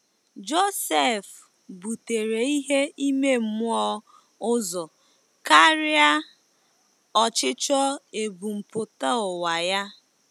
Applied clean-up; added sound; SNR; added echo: none; none; none; none.